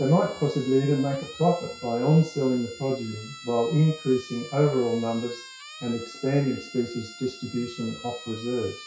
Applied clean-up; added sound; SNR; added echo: classical method WPE with log-MMSE.